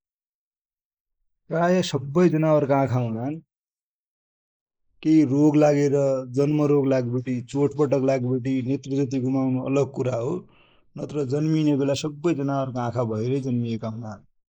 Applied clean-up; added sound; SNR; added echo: neural mask model Resemble Enhance denoiser.